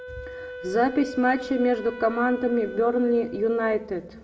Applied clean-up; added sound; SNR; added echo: none; Wind instrument, woodwind instrument; 14 dB; reverberation time 1.2 s.